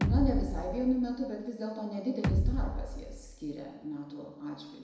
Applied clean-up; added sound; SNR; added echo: none; Bass drum; -3 dB; reverberation time 1.0 s.